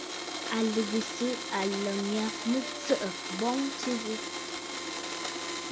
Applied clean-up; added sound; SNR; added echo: none; Domestic sounds, home sounds; 4 dB; none.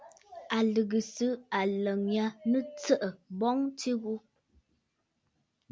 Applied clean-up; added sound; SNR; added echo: none; none; none; none.